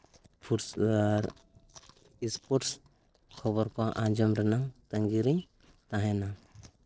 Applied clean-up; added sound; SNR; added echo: neural separator model SepFormer DNS4.